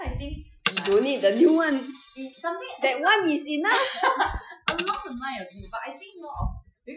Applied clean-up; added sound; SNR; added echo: classical method Wiener filter.